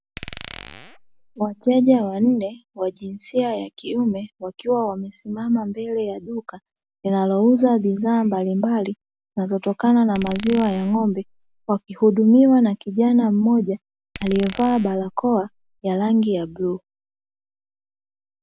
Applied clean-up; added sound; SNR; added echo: none; Glass; 16 dB; none.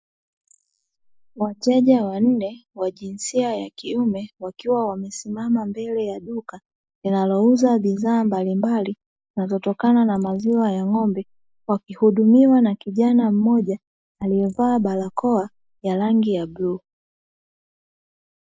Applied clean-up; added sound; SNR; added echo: neural mask model Resemble Enhance denoiser.